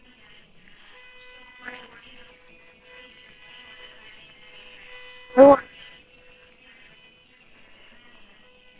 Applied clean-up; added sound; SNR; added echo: neural separator model SepFormer WHAMR!.